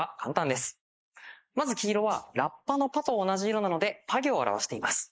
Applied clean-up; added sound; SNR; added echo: neural mask model Resemble Enhance denoiser.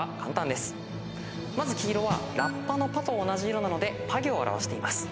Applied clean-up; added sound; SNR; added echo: none; Snare drum; 9 dB; none.